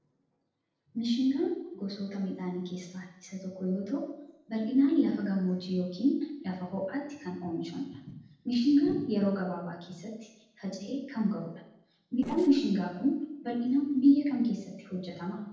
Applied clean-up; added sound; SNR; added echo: neural separator model SepFormer DNS4.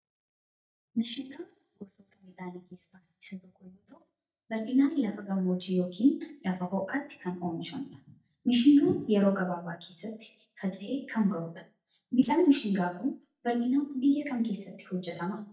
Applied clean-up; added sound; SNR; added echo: neural mask model DeepFilterNet 3.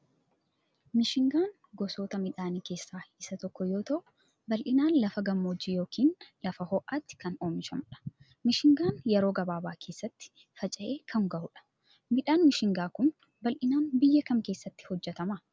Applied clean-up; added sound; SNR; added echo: none; none; none; none.